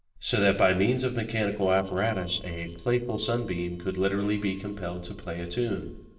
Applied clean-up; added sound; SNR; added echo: neural separator model SepFormer DNS4.